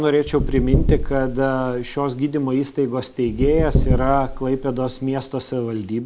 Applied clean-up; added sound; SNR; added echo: none; Knock / Wood; 3 dB; none.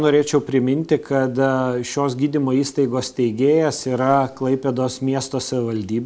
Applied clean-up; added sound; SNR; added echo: none; none; none; none.